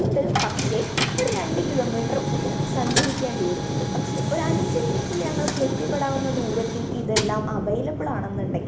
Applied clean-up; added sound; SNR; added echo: none; Coin (dropping); 7 dB; reverberation time 1.0 s.